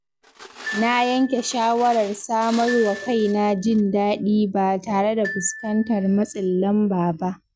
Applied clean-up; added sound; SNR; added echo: none; Glockenspiel + Glass; 15 dB; none.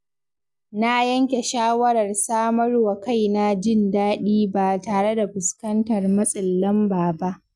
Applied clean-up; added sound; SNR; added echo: none; none; none; none.